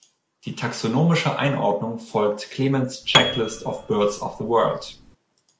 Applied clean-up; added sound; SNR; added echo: none; Piano; 4 dB; none.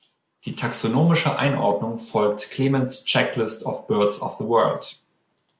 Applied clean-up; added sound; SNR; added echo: none; none; none; none.